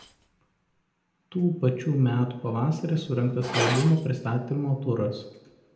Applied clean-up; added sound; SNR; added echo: none; Glass; 12 dB; reverberation time 0.8 s.